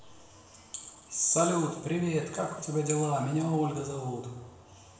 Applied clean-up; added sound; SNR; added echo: none; none; none; reverberation time 1.0 s.